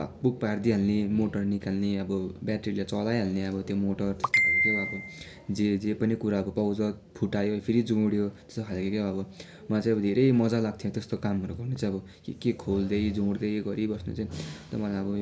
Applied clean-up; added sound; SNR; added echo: none; none; none; none.